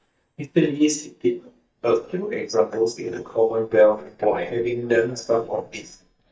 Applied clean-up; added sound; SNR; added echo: neural mask model DeepFilterNet 3.